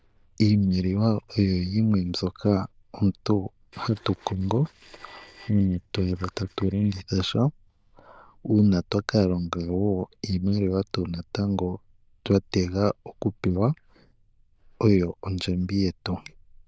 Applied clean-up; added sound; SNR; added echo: neural diffusion model UNIVERSE++.